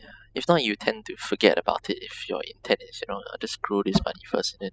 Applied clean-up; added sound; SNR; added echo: classical method spectral subtraction.